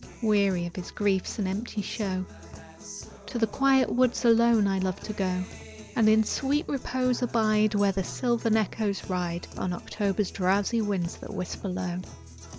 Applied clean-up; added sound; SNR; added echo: none; Guitar; 16 dB; none.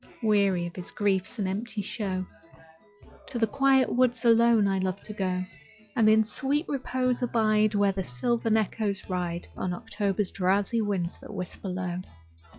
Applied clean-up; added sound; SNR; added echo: classical method log-MMSE.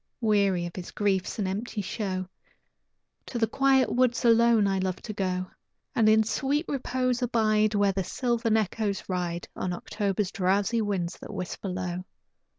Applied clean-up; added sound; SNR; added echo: none; none; none; none.